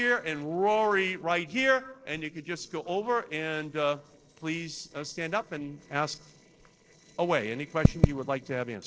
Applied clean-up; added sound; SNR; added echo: neural separator model SepFormer DNS4.